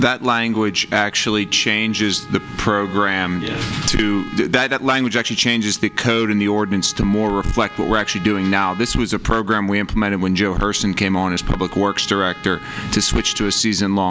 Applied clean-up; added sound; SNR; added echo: none; Trumpet; 20 dB; none.